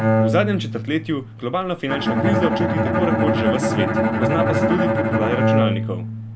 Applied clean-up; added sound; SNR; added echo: none; Bowed string instrument; -4 dB; none.